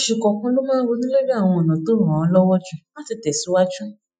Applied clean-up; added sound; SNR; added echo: classical method Wiener filter.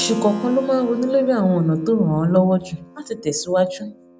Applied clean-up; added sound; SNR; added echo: none; Keyboard (musical); 17 dB; none.